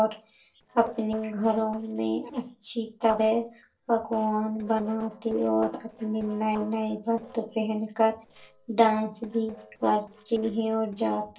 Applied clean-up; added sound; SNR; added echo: neural separator model SepFormer DNS4.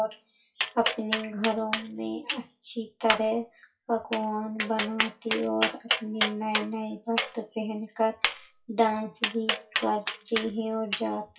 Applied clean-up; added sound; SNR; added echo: classical method WPE with log-MMSE.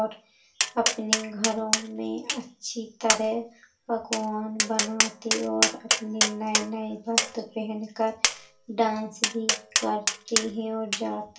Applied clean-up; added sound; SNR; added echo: none; Tap; -1 dB; reverberation time 0.3 s.